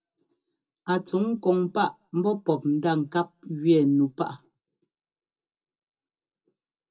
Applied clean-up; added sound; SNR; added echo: none; none; none; reverberation time 0.2 s.